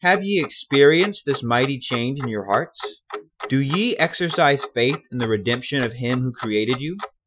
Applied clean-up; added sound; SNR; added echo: classical method Wiener filter.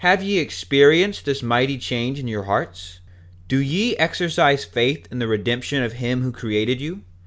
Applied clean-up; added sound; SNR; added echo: none; none; none; none.